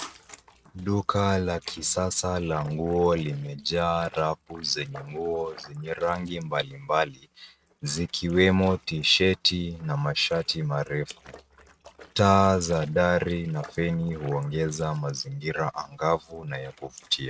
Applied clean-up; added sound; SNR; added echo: neural mask model RNNoise.